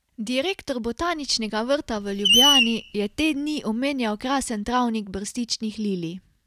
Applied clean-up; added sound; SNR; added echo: none; Screech; 0 dB; none.